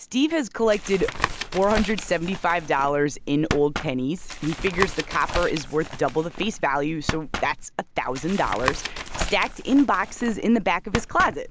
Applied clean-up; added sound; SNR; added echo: none; Tap; 7 dB; none.